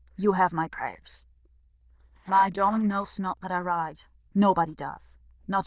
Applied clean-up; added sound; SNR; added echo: neural diffusion model UNIVERSE++.